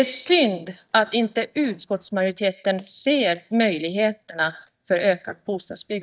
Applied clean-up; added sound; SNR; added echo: neural mask model DeepFilterNet 3.